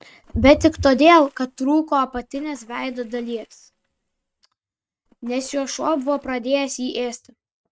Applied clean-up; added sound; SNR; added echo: neural mask model RNNoise.